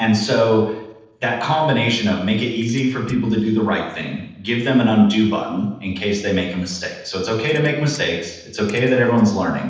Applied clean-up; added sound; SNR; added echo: neural separator model SepFormer DNS4.